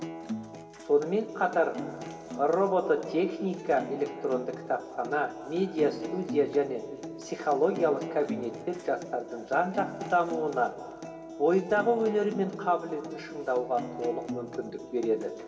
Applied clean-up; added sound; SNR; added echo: none; Acoustic guitar; 12 dB; reverberation time 2.6 s.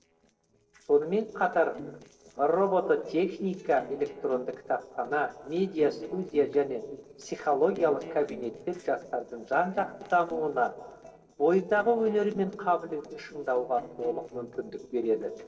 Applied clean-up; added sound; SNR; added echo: neural separator model SepFormer DNS4.